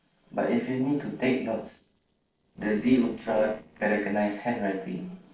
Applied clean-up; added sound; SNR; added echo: neural separator model SepFormer DNS4.